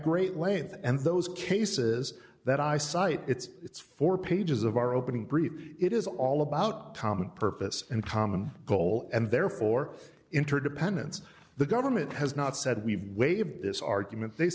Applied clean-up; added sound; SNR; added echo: none; none; none; none.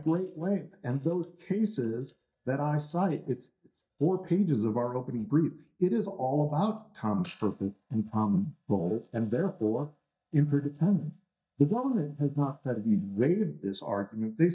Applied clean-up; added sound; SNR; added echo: neural mask model DeepFilterNet 3.